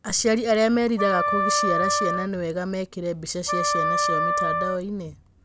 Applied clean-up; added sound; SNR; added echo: none; Wind instrument, woodwind instrument; 1 dB; none.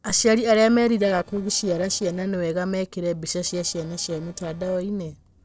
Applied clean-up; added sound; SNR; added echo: neural separator model SepFormer DNS4.